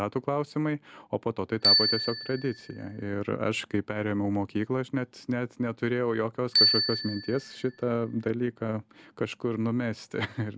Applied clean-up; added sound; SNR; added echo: none; Bicycle bell; 3 dB; none.